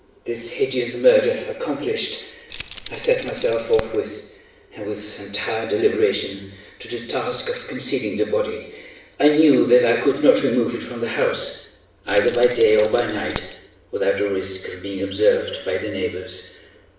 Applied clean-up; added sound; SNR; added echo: none; Keys jangling; 6 dB; reverberation time 0.7 s.